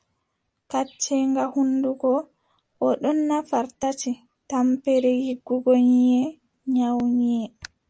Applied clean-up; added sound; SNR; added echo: none; none; none; none.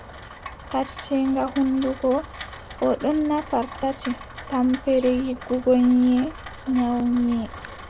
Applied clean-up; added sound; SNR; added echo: none; Rain; 15 dB; none.